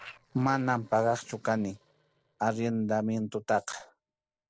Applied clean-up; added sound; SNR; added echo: neural separator model SepFormer DNS4.